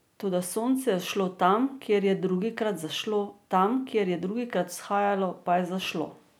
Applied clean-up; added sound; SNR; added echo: none; none; none; none.